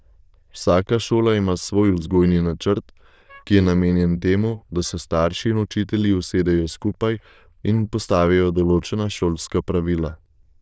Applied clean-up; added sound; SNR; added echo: neural diffusion model UNIVERSE++.